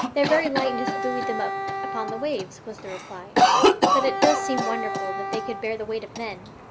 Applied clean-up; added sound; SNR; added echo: none; Wind instrument, woodwind instrument + Cough; -4 dB; none.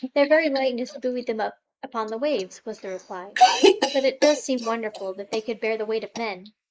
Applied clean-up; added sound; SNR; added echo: neural mask model Resemble Enhance denoiser.